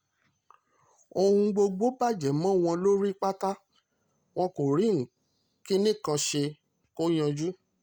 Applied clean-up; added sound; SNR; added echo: none; none; none; none.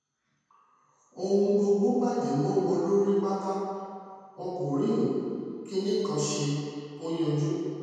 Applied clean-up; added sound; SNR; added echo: none; none; none; reverberation time 2.1 s.